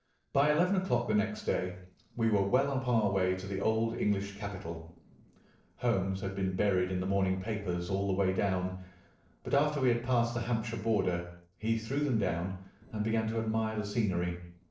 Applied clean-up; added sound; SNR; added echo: neural separator model SepFormer DNS4.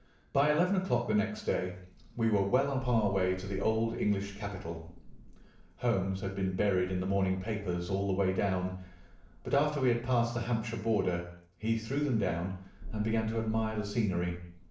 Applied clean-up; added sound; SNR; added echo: none; Thunder; 16 dB; reverberation time 0.6 s.